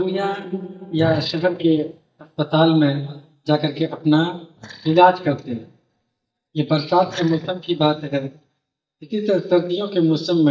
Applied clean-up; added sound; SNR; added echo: neural mask model DeepFilterNet 3.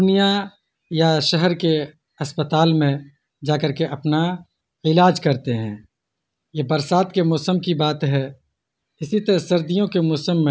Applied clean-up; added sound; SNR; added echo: none; none; none; none.